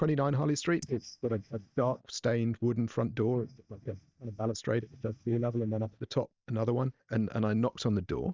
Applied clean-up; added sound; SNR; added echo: neural mask model DeepFilterNet 3.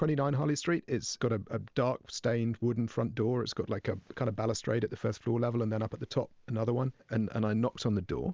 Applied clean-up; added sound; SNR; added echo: none; none; none; none.